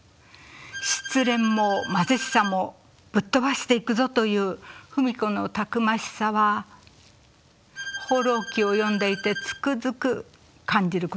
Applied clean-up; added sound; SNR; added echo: none; Bowed string instrument; 11 dB; none.